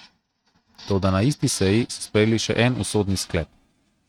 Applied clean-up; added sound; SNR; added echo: neural mask model RNNoise.